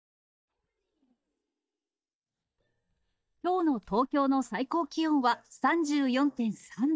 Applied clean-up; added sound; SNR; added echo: neural mask model DeepFilterNet 3.